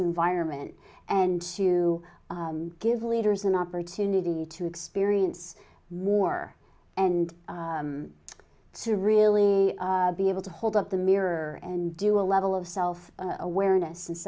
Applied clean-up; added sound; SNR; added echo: none; none; none; none.